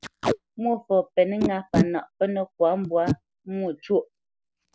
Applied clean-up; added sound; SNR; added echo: none; Packing tape, duct tape; 5 dB; none.